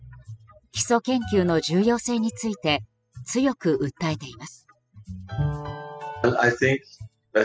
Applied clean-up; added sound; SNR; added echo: classical method spectral subtraction.